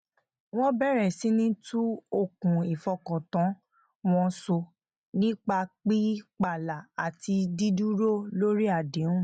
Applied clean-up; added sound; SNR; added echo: none; none; none; none.